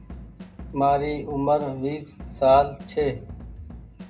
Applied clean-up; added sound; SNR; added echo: none; Drum / Drum kit; 16 dB; reverberation time 0.2 s.